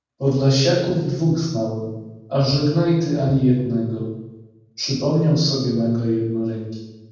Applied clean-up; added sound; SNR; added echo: none; none; none; reverberation time 1.2 s.